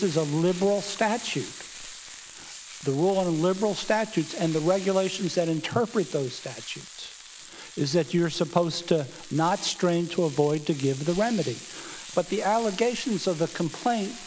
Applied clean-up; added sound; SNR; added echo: none; Frying (food); 15 dB; none.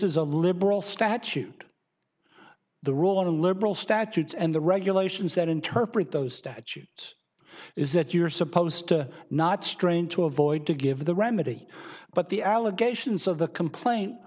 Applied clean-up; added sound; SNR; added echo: none; none; none; none.